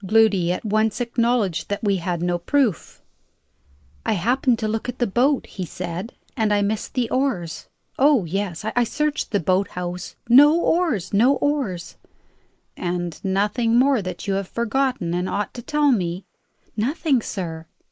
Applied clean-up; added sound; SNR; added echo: neural mask model Resemble Enhance denoiser.